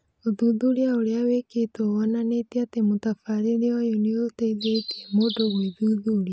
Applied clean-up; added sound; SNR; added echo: none; Bird; 12 dB; none.